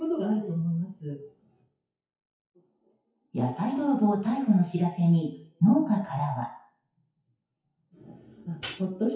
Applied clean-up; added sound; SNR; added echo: classical method WPE with log-MMSE.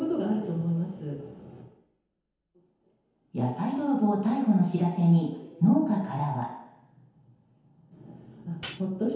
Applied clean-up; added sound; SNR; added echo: none; Hi-hat; 14 dB; reverberation time 1.0 s.